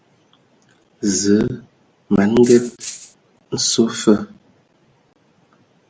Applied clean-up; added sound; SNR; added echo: none; Rattle (instrument); 13 dB; none.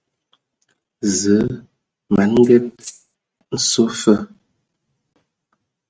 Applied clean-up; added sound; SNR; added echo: neural mask model RNNoise.